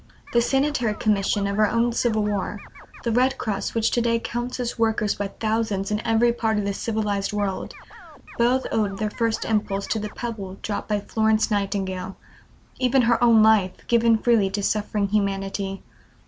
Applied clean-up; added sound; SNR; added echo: none; Scratching (performance technique); 19 dB; none.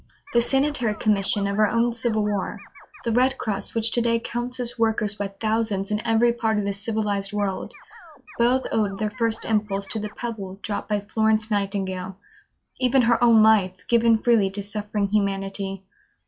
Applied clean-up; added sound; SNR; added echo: classical method log-MMSE.